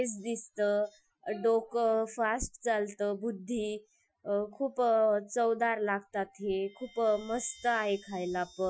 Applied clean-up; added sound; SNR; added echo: classical method Wiener filter.